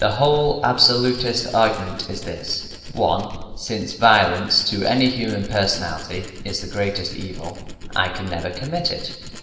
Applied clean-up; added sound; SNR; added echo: none; Tools; 14 dB; reverberation time 1.4 s.